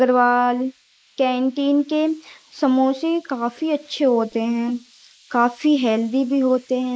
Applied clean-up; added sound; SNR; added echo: neural mask model Resemble Enhance denoiser.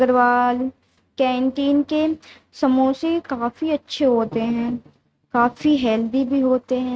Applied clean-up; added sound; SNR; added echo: neural mask model RNNoise.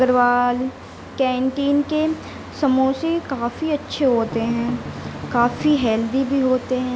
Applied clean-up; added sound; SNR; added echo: none; Strum; 12 dB; none.